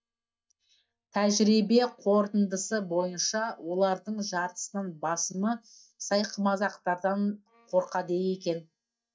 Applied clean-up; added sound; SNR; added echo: neural mask model DeepFilterNet 3.